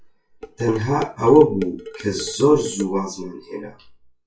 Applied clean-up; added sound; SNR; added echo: classical method WPE with log-MMSE.